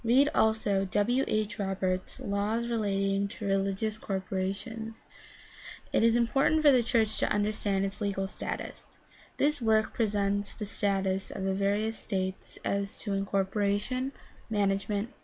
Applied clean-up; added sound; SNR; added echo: none; none; none; none.